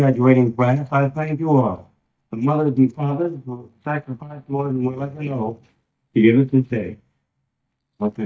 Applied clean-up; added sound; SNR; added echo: neural mask model DeepFilterNet 3.